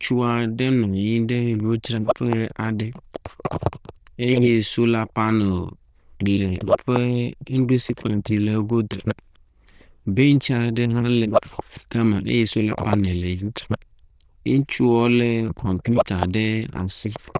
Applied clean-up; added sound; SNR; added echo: neural diffusion model UNIVERSE++.